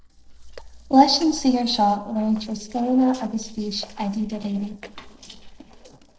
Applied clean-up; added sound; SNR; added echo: neural separator model SepFormer DNS4.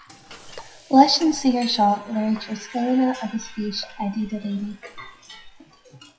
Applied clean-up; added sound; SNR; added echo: classical method WPE with log-MMSE.